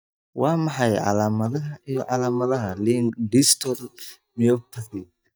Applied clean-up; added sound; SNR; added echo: neural mask model DeepFilterNet 3.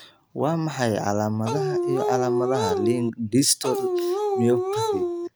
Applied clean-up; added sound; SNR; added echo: none; Dog; -1 dB; none.